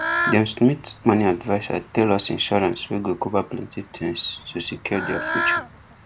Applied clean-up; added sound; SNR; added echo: none; Bird / Fowl; 7 dB; none.